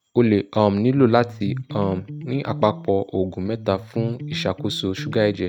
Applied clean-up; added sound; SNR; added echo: neural mask model RNNoise.